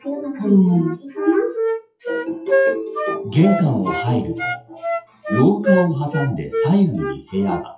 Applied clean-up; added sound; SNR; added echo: classical method WPE with log-MMSE.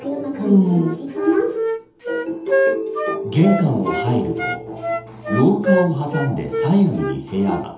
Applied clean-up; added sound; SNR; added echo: none; Wind instrument, woodwind instrument; 5 dB; reverberation time 0.8 s.